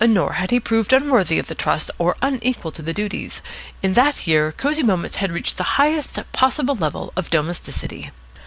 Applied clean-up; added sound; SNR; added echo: none; none; none; none.